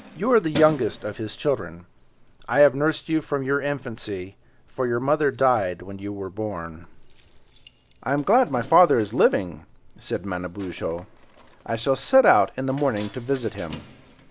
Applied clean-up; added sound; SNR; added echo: none; Keys jangling; 19 dB; none.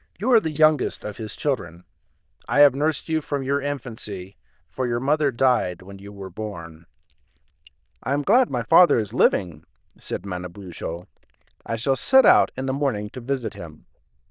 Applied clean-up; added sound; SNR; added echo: neural diffusion model UNIVERSE++.